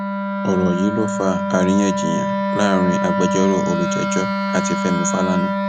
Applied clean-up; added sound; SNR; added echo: none; Wind instrument, woodwind instrument; 0 dB; none.